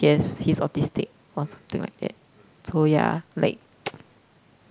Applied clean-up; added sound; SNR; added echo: none; none; none; none.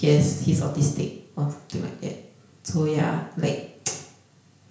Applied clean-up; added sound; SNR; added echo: none; none; none; reverberation time 0.5 s.